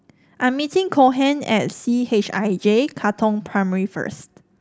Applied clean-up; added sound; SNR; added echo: none; none; none; none.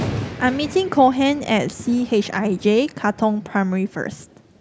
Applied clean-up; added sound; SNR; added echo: none; Thunder; 13 dB; none.